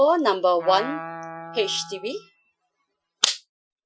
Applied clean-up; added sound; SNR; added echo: classical method Wiener filter.